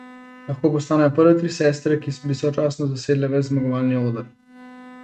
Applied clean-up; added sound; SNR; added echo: neural mask model RNNoise.